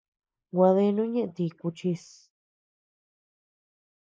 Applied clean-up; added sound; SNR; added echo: neural mask model Resemble Enhance denoiser.